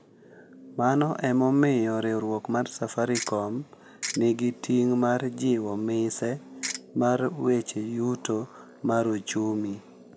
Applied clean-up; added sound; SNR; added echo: none; Ratchet, pawl; 8 dB; none.